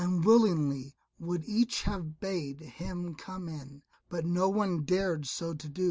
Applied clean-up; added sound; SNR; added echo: none; none; none; none.